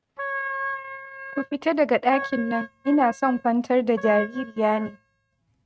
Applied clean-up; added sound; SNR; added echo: neural mask model RNNoise.